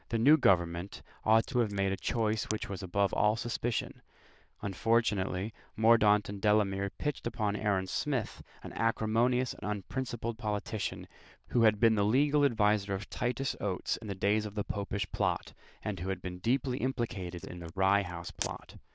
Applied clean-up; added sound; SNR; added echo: neural diffusion model UNIVERSE++.